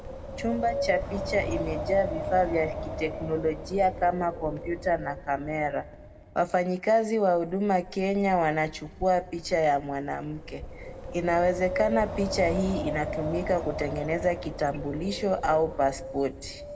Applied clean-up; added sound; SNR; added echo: none; Wind; 8 dB; reverberation time 2.0 s.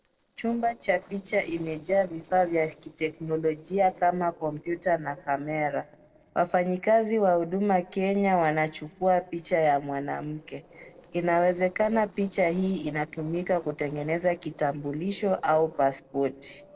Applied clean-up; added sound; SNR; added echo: neural separator model SepFormer DNS4.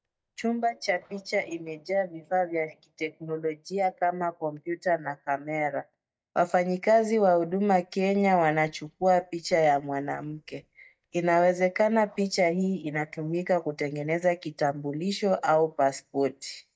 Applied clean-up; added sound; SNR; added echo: neural mask model DeepFilterNet 3.